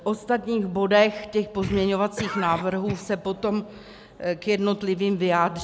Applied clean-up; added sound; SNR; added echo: none; Cough; 13 dB; none.